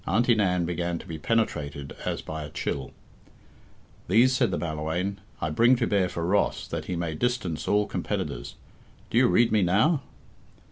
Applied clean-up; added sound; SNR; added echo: none; none; none; none.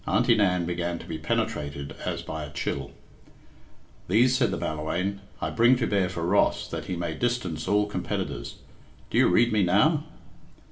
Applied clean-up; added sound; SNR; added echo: none; none; none; reverberation time 0.5 s.